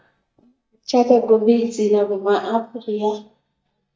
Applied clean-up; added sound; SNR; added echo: neural mask model DeepFilterNet 3.